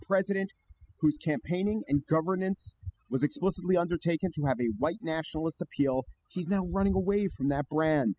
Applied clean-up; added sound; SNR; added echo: classical method spectral subtraction.